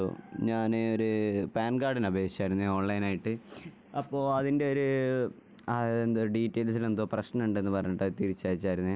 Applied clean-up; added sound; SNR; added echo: none; none; none; none.